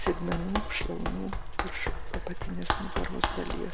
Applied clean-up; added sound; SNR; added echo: none; Run; -4 dB; none.